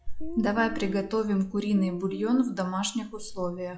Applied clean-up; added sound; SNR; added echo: classical method log-MMSE.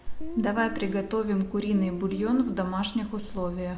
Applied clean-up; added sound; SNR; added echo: none; Guitar; 12 dB; none.